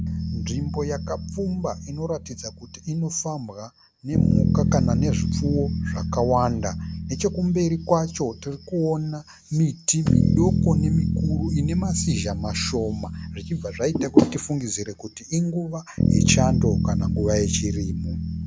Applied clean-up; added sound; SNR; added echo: none; Bass guitar; 0 dB; none.